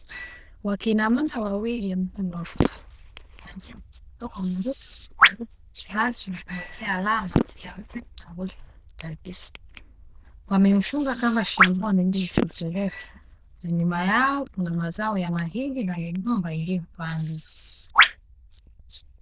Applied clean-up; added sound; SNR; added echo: neural diffusion model UNIVERSE++.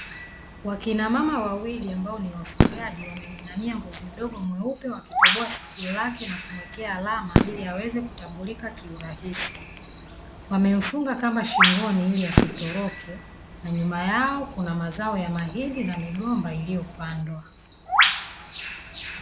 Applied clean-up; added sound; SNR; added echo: none; Fireworks + Bird; 0 dB; none.